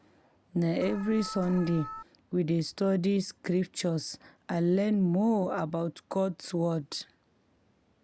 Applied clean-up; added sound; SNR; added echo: none; Alarm; 13 dB; none.